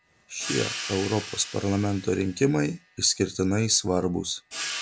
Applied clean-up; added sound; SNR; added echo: none; Cymbal; 11 dB; none.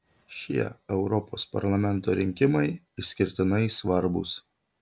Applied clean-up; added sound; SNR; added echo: none; none; none; none.